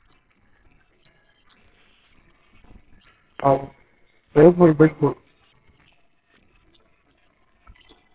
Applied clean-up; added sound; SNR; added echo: neural separator model SepFormer WHAMR!.